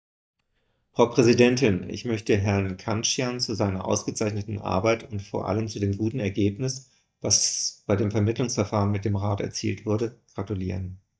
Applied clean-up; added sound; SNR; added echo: neural mask model DeepFilterNet 3.